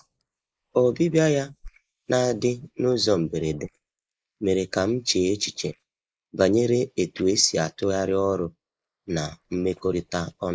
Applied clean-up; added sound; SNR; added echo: neural mask model Resemble Enhance denoiser.